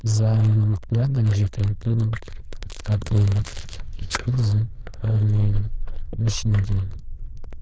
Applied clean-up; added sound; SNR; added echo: neural diffusion model UNIVERSE++.